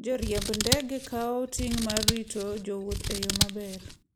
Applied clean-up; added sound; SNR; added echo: none; Scissors; 0 dB; none.